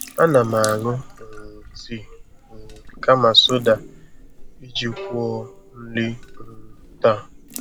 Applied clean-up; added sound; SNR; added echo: none; Drip / Sink (filling or washing) / Water tap, faucet + Bowed string instrument; 15 dB; none.